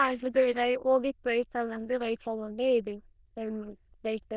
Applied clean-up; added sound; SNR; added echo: neural diffusion model UNIVERSE++.